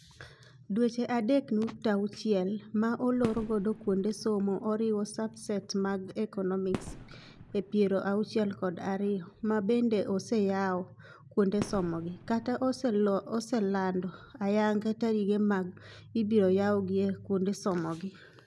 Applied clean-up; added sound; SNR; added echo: none; Fireworks; 16 dB; none.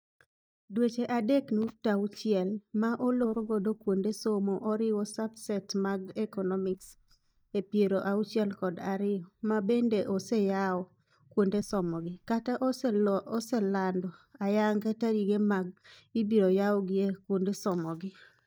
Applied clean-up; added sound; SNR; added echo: neural mask model DeepFilterNet 3.